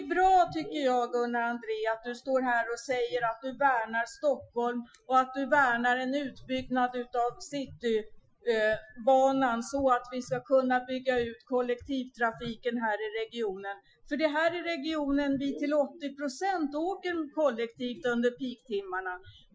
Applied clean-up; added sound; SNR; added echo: classical method Wiener filter.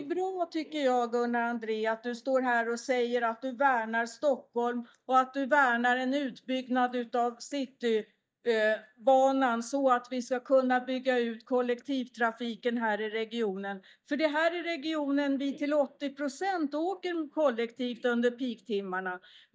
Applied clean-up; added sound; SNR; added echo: neural mask model DeepFilterNet 3.